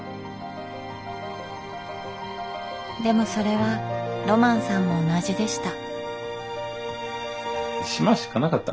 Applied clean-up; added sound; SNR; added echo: none; none; none; none.